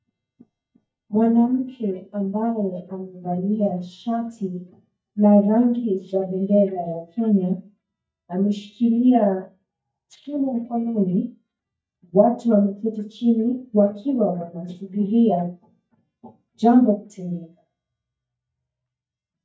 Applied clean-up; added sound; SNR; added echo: neural mask model DeepFilterNet 3.